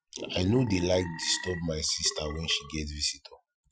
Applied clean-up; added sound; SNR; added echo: classical method Wiener filter.